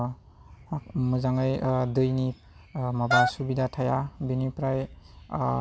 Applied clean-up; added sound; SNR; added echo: none; Wind instrument, woodwind instrument; -1 dB; none.